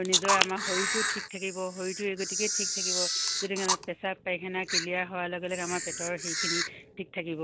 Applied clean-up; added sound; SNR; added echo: none; Camera; -2 dB; none.